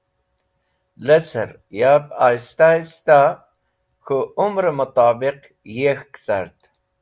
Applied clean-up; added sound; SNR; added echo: none; none; none; none.